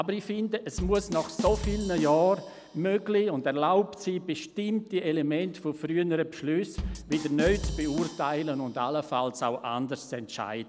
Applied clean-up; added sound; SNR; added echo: none; Bass drum / Drum kit; 9 dB; none.